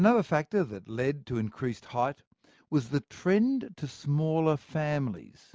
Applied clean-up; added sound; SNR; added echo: none; none; none; none.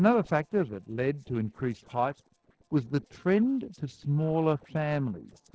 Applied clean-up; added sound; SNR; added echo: neural separator model SepFormer DNS4.